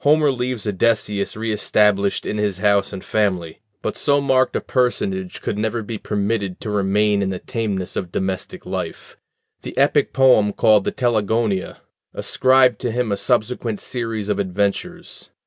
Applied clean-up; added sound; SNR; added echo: none; none; none; none.